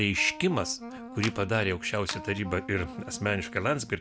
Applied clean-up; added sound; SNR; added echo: none; Clapping + Wind instrument, woodwind instrument; 12 dB; none.